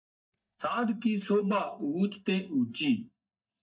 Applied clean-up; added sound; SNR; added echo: neural mask model DeepFilterNet 3.